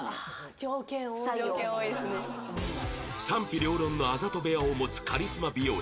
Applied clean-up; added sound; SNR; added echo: none; none; none; reverberation time 1.6 s.